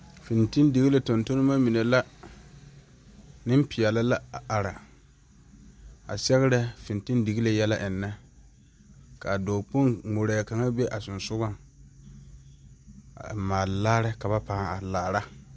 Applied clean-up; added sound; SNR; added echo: none; none; none; none.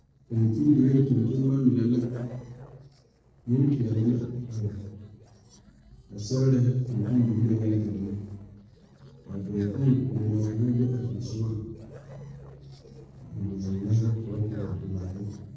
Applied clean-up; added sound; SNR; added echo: neural separator model SepFormer DNS4.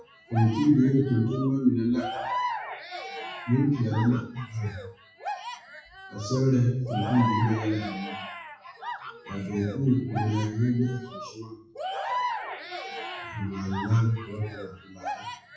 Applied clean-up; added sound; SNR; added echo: classical method WPE with log-MMSE.